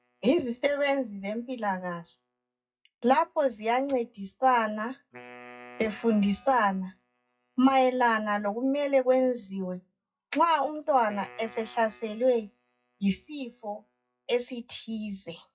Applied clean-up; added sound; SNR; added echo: classical method WPE with log-MMSE.